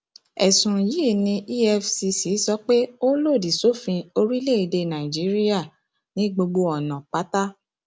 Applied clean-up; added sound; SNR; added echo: none; none; none; none.